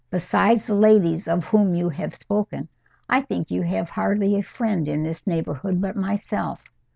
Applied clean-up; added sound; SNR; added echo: none; none; none; none.